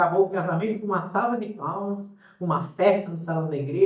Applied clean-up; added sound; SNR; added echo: neural mask model DeepFilterNet 3.